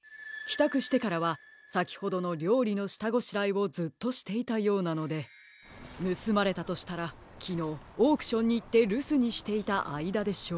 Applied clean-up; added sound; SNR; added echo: none; none; none; none.